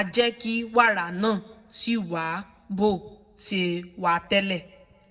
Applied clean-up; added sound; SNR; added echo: none; none; none; reverberation time 0.6 s.